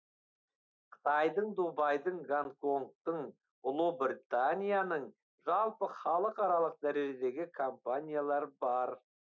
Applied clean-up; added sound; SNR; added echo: none; none; none; none.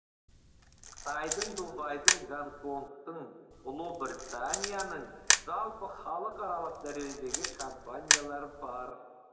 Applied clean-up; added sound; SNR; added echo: none; Camera; -4 dB; reverberation time 2.9 s.